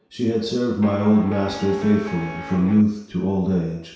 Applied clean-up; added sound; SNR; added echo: none; Guitar; 13 dB; reverberation time 0.7 s.